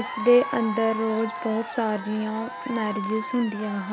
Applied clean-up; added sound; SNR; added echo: none; Applause / Crowd / Cheering; 9 dB; none.